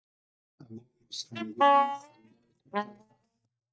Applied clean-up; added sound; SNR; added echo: neural mask model DeepFilterNet 3.